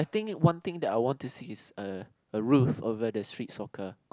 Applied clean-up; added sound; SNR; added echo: none; none; none; none.